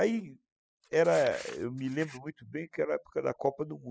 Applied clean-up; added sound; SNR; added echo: classical method spectral subtraction.